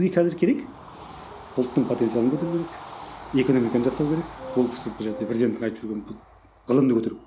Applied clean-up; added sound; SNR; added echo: none; Wind instrument, woodwind instrument + Train / Bird vocalization, bird call, bird song; 15 dB; none.